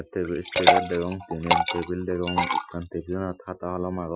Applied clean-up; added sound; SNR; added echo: classical method Wiener filter.